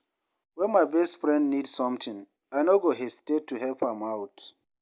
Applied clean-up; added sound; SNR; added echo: none; none; none; none.